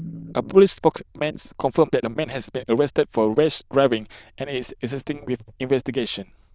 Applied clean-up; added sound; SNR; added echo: neural diffusion model UNIVERSE++.